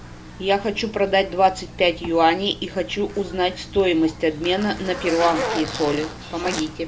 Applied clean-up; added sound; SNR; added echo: none; Zipper (clothing); 11 dB; none.